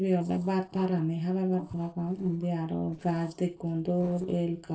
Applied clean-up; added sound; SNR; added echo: neural separator model SepFormer DNS4.